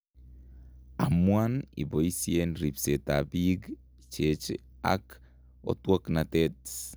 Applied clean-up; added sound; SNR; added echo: none; none; none; none.